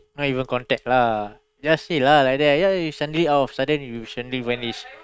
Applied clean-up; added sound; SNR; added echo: neural mask model RNNoise.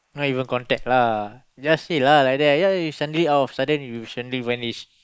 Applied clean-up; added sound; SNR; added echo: neural mask model Resemble Enhance denoiser.